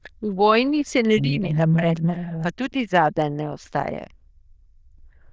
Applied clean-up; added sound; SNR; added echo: neural diffusion model UNIVERSE++.